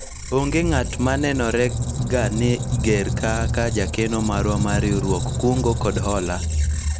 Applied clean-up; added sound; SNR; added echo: none; Squeak; 1 dB; none.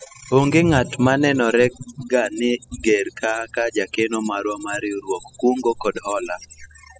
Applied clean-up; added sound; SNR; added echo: classical method spectral subtraction.